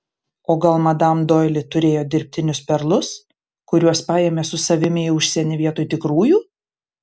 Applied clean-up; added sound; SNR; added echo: none; none; none; none.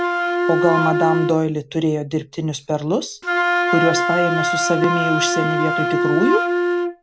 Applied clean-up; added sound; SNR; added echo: none; Wind instrument, woodwind instrument; -1 dB; none.